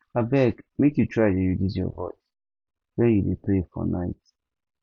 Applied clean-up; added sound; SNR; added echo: none; none; none; none.